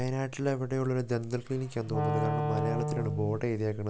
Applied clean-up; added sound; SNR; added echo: none; Wind instrument, woodwind instrument; 2 dB; none.